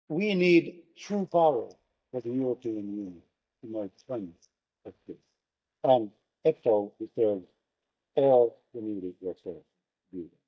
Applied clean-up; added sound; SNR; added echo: neural mask model DeepFilterNet 3.